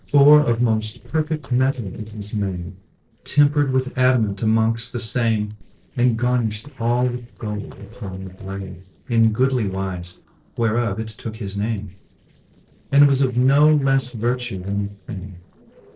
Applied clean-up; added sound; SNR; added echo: neural separator model SepFormer DNS4.